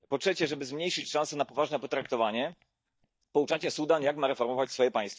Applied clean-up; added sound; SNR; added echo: neural mask model DeepFilterNet 3.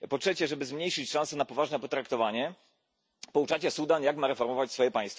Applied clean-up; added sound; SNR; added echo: none; none; none; none.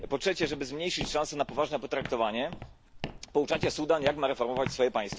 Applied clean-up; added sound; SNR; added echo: none; Walk, footsteps; 12 dB; none.